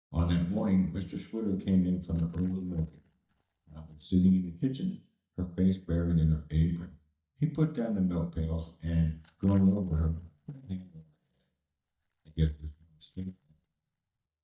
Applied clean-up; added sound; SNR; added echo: neural mask model DeepFilterNet 3.